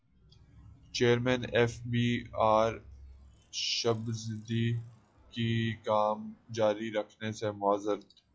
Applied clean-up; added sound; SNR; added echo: classical method log-MMSE.